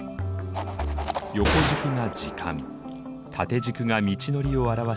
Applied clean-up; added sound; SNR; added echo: none; Gunshot, gunfire; 3 dB; none.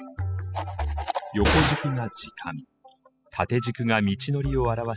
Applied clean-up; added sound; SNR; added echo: classical method spectral subtraction.